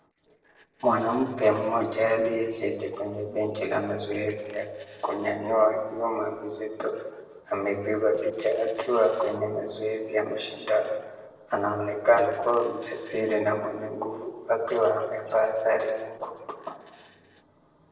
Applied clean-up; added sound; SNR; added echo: neural separator model SepFormer DNS4.